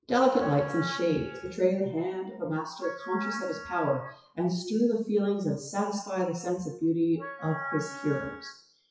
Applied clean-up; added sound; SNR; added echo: classical method WPE with log-MMSE.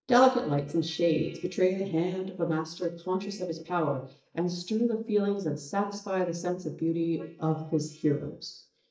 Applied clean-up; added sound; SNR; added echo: neural mask model DeepFilterNet 3.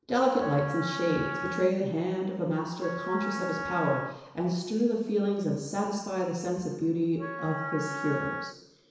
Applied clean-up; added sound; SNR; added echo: none; Wind instrument, woodwind instrument; 7 dB; reverberation time 1.0 s.